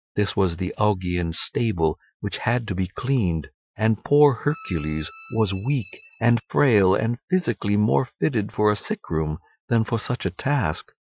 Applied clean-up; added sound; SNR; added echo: classical method Wiener filter.